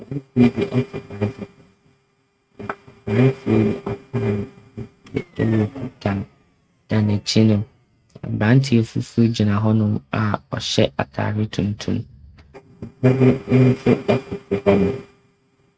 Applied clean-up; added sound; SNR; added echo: neural mask model RNNoise.